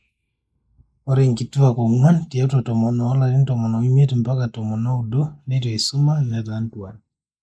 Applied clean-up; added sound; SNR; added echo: neural mask model Resemble Enhance denoiser.